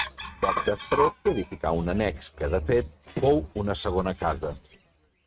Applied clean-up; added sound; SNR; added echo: neural mask model RNNoise.